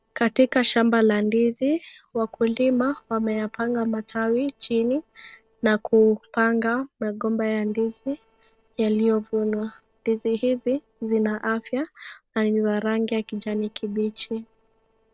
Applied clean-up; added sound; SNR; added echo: neural separator model SepFormer DNS4.